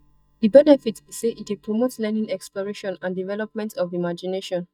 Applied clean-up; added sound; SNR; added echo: neural mask model DeepFilterNet 3.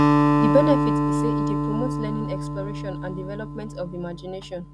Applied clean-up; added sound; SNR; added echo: none; Acoustic guitar; -5 dB; none.